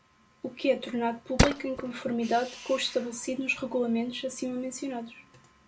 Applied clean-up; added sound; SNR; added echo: none; Tools; 0 dB; reverberation time 0.3 s.